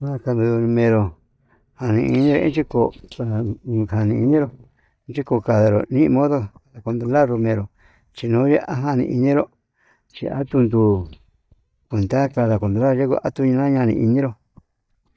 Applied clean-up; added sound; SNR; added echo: neural mask model DeepFilterNet 3.